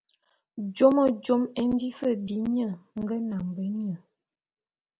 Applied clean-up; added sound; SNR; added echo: none; none; none; none.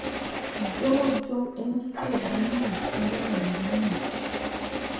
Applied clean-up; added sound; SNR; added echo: none; Engine starting; 2 dB; reverberation time 0.7 s.